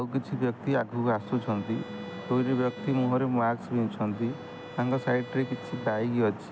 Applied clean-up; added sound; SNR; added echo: none; Bowed string instrument; 17 dB; none.